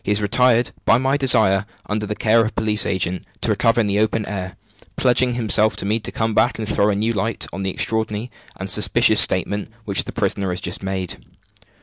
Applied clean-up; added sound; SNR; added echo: none; none; none; none.